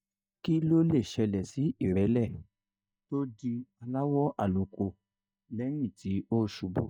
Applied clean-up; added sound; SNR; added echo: neural mask model DeepFilterNet 3.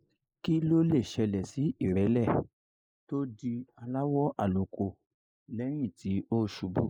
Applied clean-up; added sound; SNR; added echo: neural mask model Resemble Enhance denoiser.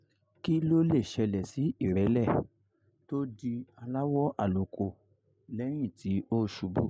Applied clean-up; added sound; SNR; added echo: none; none; none; none.